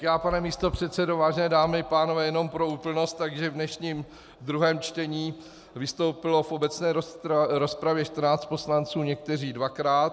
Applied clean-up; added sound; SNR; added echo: none; none; none; none.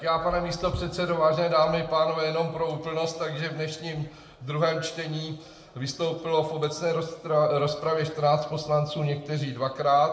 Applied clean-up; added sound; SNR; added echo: none; none; none; reverberation time 0.8 s.